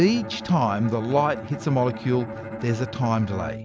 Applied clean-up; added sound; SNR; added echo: none; Bowed string instrument; 11 dB; none.